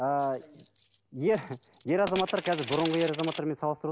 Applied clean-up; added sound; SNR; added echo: none; Coin (dropping); 9 dB; none.